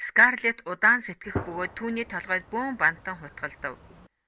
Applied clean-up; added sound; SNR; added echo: none; Gunshot, gunfire; 14 dB; none.